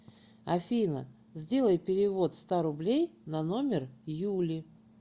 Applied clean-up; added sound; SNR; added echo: none; none; none; none.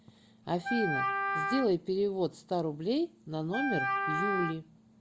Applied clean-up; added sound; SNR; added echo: none; Wind instrument, woodwind instrument; 0 dB; none.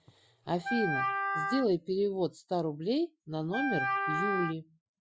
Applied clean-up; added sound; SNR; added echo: classical method Wiener filter.